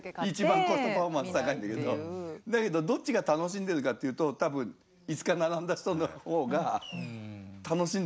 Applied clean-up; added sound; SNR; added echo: none; Fireworks; 17 dB; none.